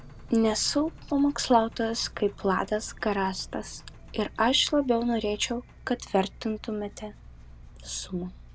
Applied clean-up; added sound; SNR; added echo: none; Engine; 18 dB; none.